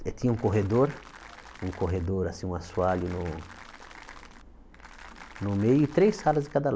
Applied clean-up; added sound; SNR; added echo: none; Applause + Engine starting / Car; 19 dB; none.